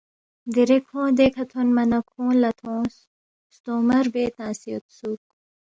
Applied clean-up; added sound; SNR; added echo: none; none; none; none.